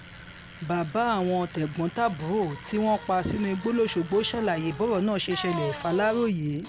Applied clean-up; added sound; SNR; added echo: none; Bicycle; 14 dB; none.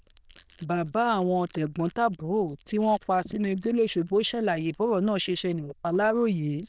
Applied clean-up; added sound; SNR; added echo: neural diffusion model UNIVERSE++.